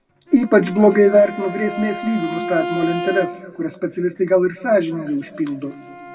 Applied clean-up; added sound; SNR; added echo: none; Bowed string instrument; 12 dB; reverberation time 1.7 s.